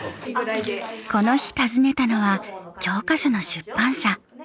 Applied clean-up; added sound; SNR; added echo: none; none; none; none.